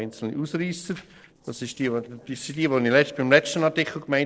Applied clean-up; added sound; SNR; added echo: neural separator model SepFormer DNS4.